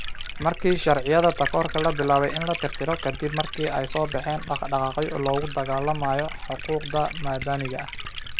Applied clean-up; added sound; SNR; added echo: none; Liquid; 6 dB; none.